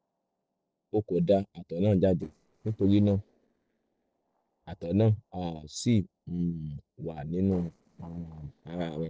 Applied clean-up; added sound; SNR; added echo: neural separator model SepFormer DNS4.